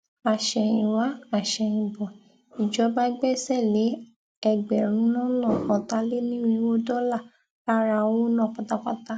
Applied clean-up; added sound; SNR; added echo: none; none; none; none.